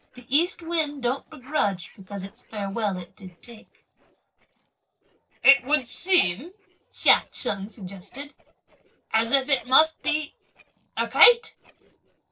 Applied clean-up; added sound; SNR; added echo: neural separator model SepFormer DNS4.